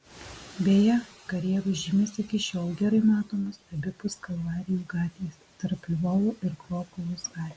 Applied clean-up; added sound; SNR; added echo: none; none; none; none.